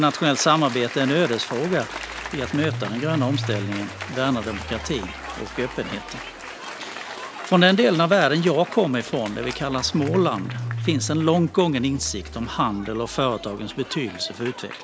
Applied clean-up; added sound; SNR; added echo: none; Applause / Cheering + Engine starting / Car; 10 dB; none.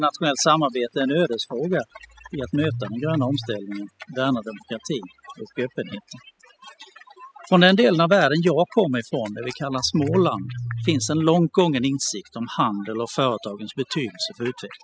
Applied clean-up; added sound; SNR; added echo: classical method spectral subtraction.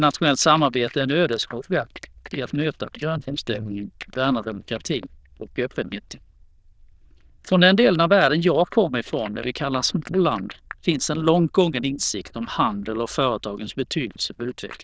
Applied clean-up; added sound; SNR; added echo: neural diffusion model UNIVERSE++.